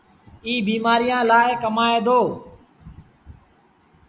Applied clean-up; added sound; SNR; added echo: none; none; none; none.